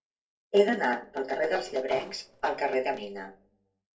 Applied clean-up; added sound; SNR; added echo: neural separator model SepFormer DNS4.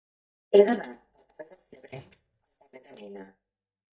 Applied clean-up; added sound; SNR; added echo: neural mask model DeepFilterNet 3.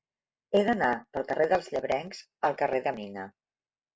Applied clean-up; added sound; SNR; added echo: none; none; none; none.